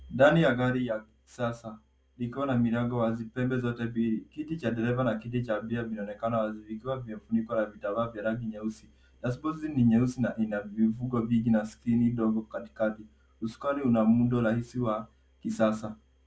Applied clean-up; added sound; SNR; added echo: none; none; none; none.